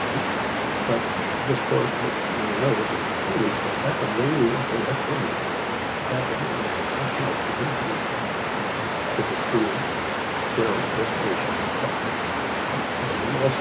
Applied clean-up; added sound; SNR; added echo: none; Waves, surf; -3 dB; none.